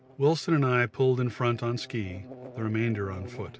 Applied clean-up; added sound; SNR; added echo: none; Buzz; 19 dB; none.